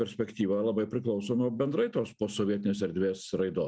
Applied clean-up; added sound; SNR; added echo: none; none; none; none.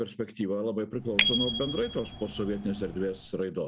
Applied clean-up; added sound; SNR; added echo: none; Bicycle bell; 1 dB; none.